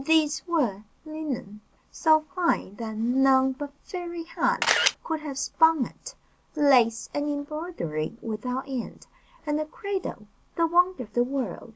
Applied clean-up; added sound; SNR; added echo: none; Camera; -4 dB; none.